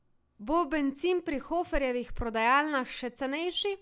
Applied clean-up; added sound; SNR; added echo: none; none; none; none.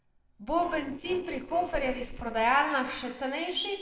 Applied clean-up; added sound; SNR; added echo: neural separator model SepFormer DNS4.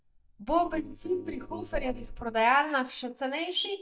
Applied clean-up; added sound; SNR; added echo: neural mask model DeepFilterNet 3.